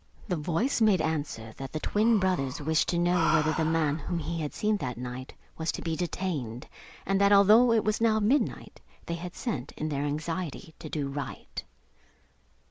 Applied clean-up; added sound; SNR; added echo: none; Breathing; 9 dB; none.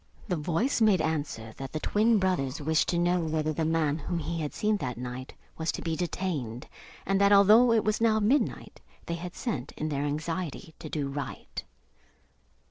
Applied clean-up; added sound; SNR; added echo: neural separator model SepFormer DNS4.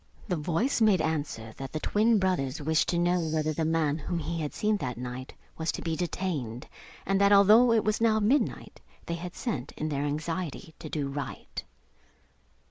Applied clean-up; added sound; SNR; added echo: neural mask model Resemble Enhance denoiser.